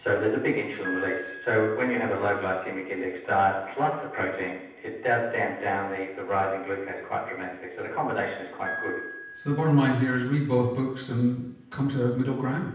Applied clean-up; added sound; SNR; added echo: none; Piano; 17 dB; reverberation time 0.9 s.